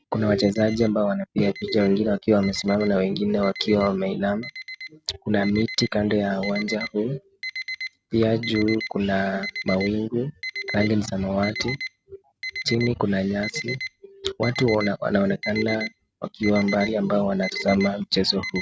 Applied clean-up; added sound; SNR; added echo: none; Alarm; 12 dB; none.